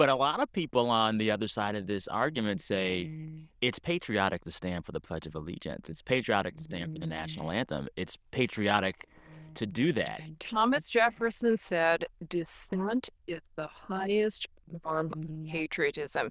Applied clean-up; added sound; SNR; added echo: neural diffusion model UNIVERSE++.